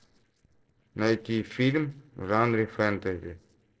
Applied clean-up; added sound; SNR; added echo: neural separator model SepFormer DNS4.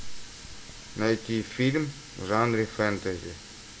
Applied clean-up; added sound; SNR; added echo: none; Water tap, faucet; 16 dB; reverberation time 1.0 s.